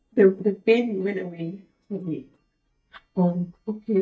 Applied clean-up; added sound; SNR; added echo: neural mask model DeepFilterNet 3.